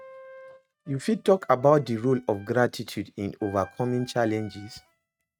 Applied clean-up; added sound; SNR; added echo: neural mask model RNNoise.